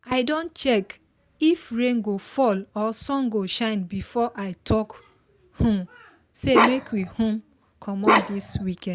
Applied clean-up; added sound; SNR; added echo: none; Bark; -2 dB; none.